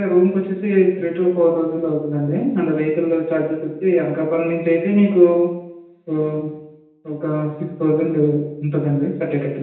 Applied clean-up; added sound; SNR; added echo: none; none; none; reverberation time 0.9 s.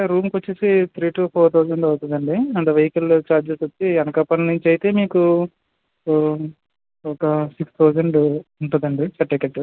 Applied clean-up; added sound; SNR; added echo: none; none; none; none.